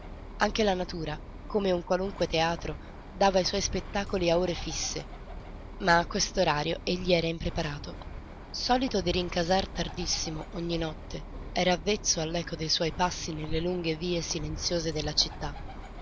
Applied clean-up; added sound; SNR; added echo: none; Bird; 10 dB; none.